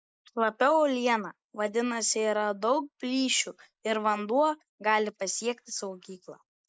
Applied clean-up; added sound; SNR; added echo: neural mask model Resemble Enhance denoiser.